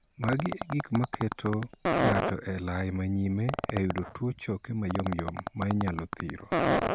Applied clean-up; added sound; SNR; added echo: none; Fart; 2 dB; none.